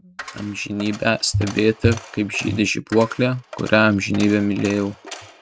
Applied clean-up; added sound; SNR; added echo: none; Coin (dropping); 18 dB; none.